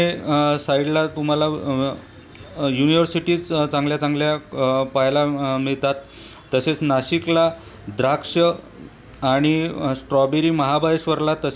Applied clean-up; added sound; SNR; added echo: none; none; none; none.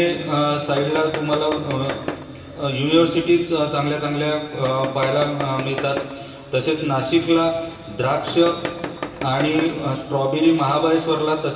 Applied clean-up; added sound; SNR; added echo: none; Tools; 9 dB; reverberation time 2.7 s.